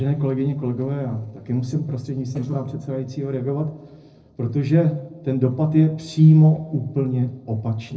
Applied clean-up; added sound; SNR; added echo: neural separator model SepFormer DNS4.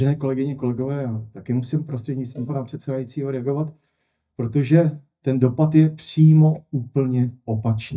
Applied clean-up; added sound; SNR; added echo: neural mask model DeepFilterNet 3.